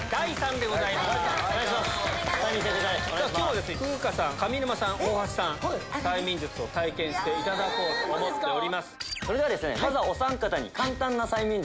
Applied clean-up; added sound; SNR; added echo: none; none; none; none.